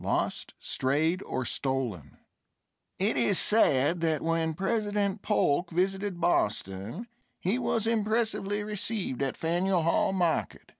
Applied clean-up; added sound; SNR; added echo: none; none; none; none.